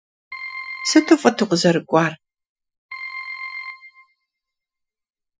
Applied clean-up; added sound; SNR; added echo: classical method Wiener filter.